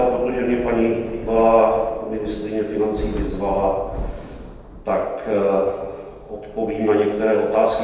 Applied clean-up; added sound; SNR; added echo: none; Thunder / Rain; 14 dB; reverberation time 1.1 s.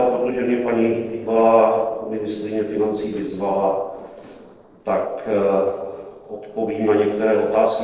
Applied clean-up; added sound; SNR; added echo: neural separator model SepFormer DNS4.